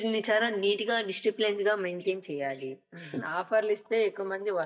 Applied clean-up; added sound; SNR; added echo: neural mask model DeepFilterNet 3.